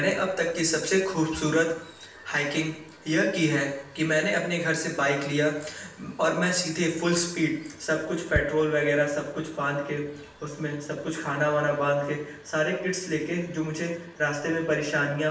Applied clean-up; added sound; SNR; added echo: none; Bass drum; 13 dB; reverberation time 0.7 s.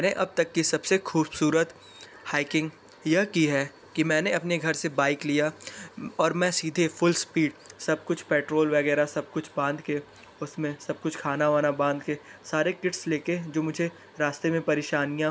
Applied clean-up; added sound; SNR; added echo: none; none; none; none.